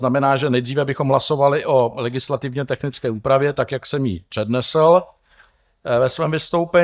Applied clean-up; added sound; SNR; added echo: neural mask model DeepFilterNet 3.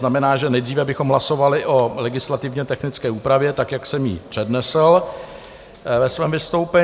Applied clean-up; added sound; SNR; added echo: none; none; none; none.